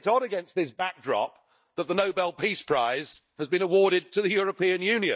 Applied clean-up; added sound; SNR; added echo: neural mask model DeepFilterNet 3.